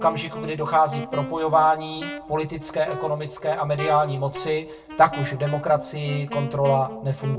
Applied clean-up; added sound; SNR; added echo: none; Wind instrument, woodwind instrument; 12 dB; reverberation time 0.1 s.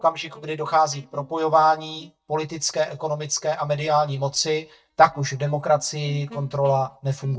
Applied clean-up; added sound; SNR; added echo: neural mask model DeepFilterNet 3.